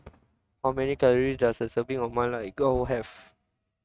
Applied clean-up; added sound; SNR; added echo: neural mask model RNNoise.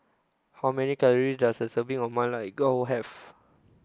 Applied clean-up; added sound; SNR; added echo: none; none; none; none.